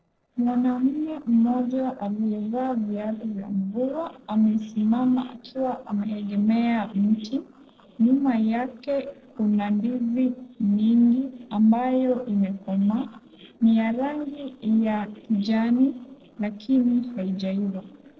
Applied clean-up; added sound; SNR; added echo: neural separator model SepFormer DNS4.